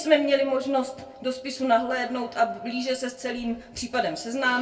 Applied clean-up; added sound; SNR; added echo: none; none; none; reverberation time 0.2 s.